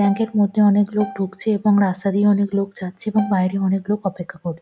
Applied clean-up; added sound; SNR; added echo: none; Bowed string instrument; 18 dB; none.